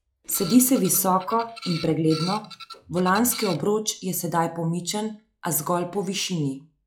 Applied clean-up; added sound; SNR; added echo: classical method log-MMSE.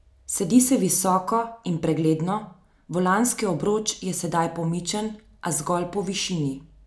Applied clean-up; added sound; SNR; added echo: none; none; none; none.